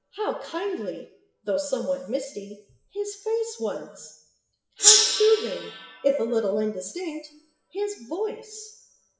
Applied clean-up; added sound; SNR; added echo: classical method WPE with log-MMSE.